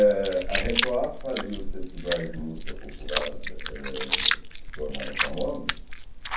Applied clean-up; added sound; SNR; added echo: none; Chewing, mastication; -3 dB; reverberation time 0.6 s.